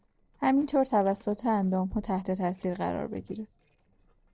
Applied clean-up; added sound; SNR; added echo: neural separator model SepFormer DNS4.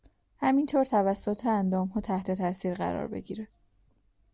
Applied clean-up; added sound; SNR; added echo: none; none; none; none.